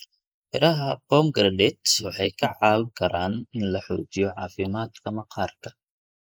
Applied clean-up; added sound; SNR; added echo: neural mask model Resemble Enhance denoiser.